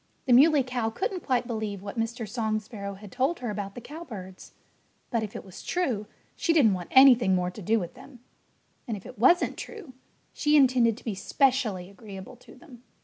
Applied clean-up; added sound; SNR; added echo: none; none; none; none.